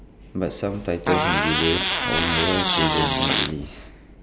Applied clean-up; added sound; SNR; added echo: none; Fart; -3 dB; none.